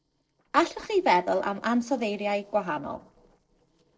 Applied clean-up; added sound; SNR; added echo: neural separator model SepFormer DNS4.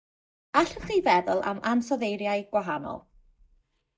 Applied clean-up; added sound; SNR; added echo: neural mask model DeepFilterNet 3.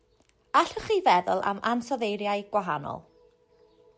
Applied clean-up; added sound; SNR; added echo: none; none; none; none.